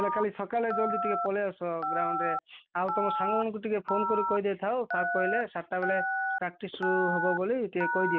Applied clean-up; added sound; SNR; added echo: none; Telephone; 2 dB; none.